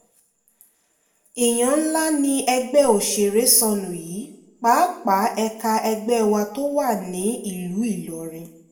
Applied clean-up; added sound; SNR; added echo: none; none; none; reverberation time 0.6 s.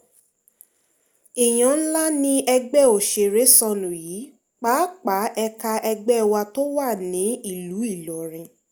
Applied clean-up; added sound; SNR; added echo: none; none; none; none.